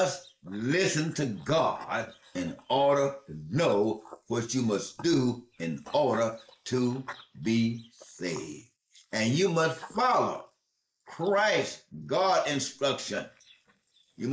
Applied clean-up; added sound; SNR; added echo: neural mask model Resemble Enhance denoiser.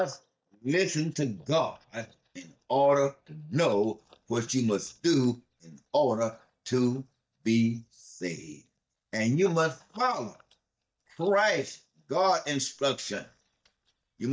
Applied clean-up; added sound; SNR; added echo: neural mask model DeepFilterNet 3.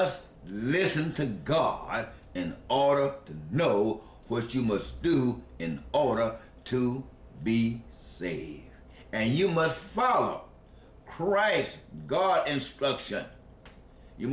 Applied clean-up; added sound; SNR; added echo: none; none; none; none.